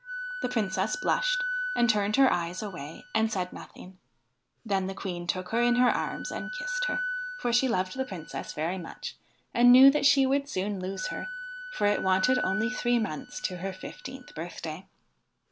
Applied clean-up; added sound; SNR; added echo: none; Wind instrument, woodwind instrument; 9 dB; none.